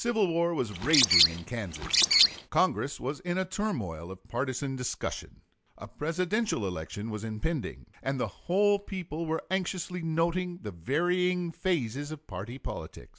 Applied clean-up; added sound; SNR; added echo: none; Bird; -4 dB; none.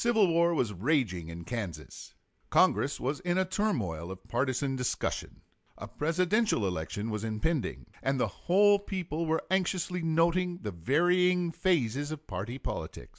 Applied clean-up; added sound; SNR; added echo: none; none; none; none.